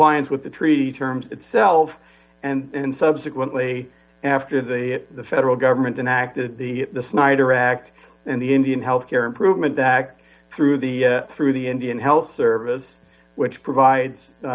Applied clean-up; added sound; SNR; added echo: none; none; none; none.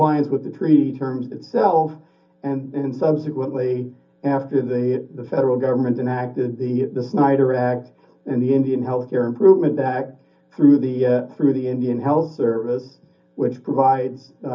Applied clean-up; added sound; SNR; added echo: none; none; none; reverberation time 0.4 s.